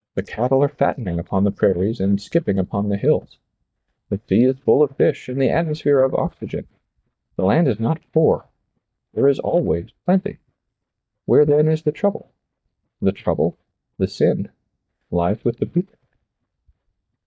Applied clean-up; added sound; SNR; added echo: neural mask model DeepFilterNet 3.